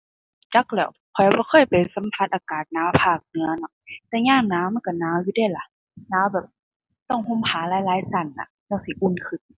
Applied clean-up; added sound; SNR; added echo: none; none; none; none.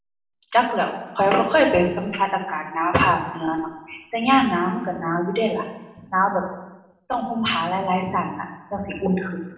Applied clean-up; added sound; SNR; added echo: none; none; none; reverberation time 0.8 s.